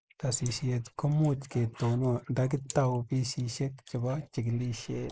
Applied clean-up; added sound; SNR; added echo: neural mask model Resemble Enhance denoiser.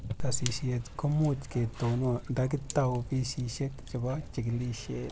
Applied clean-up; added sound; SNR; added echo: none; Fire; 14 dB; none.